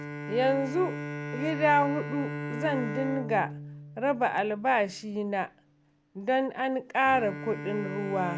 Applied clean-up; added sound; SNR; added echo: none; Bowed string instrument; 9 dB; none.